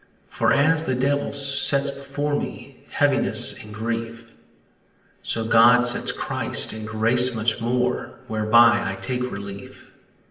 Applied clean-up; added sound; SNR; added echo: none; none; none; reverberation time 0.9 s.